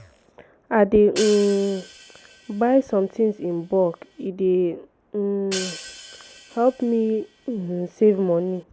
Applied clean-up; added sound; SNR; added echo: none; Hi-hat; 17 dB; none.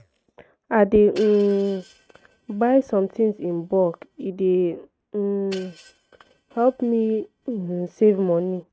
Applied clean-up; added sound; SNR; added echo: neural mask model RNNoise.